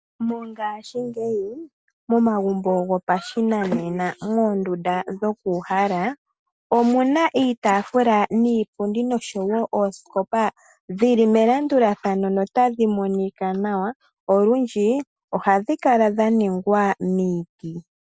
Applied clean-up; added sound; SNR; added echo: none; none; none; none.